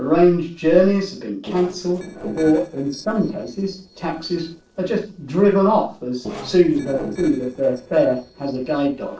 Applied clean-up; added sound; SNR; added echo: neural separator model SepFormer DNS4.